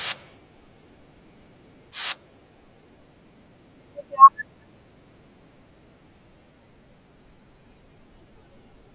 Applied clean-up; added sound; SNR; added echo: none; none; none; none.